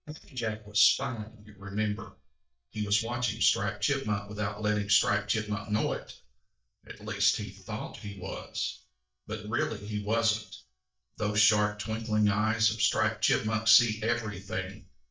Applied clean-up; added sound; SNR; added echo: neural mask model DeepFilterNet 3.